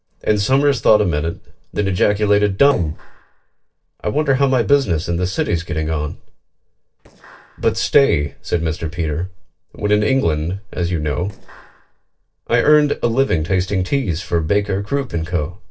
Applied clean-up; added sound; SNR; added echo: neural separator model SepFormer DNS4.